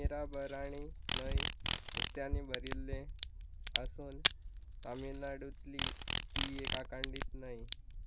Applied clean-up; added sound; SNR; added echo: none; Crack + Insect; -4 dB; none.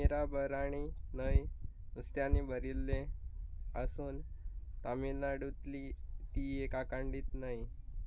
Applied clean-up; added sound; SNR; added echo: none; none; none; none.